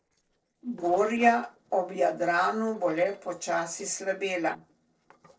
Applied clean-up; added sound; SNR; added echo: neural separator model SepFormer DNS4.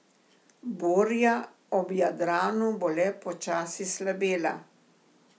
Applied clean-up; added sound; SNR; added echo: none; none; none; none.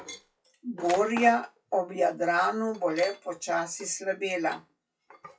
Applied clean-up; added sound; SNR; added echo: classical method WPE with log-MMSE.